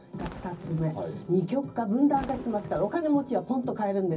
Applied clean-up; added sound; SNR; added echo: none; Fireworks; 17 dB; reverberation time 0.4 s.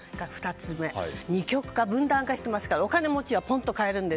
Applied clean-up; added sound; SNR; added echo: none; none; none; none.